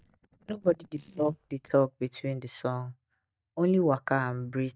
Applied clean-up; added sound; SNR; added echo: neural mask model DeepFilterNet 3.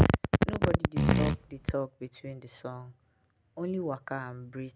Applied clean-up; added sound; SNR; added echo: none; Fart; -2 dB; none.